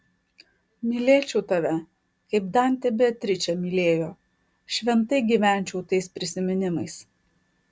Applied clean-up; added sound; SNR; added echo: none; none; none; none.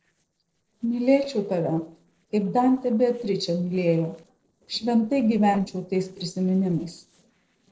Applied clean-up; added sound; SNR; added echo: neural separator model SepFormer DNS4.